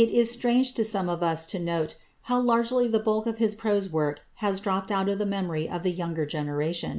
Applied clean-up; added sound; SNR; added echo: none; none; none; none.